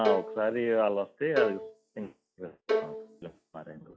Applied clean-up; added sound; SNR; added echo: classical method log-MMSE.